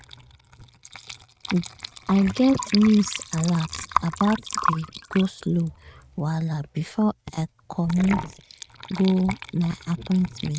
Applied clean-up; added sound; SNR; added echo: neural mask model RNNoise.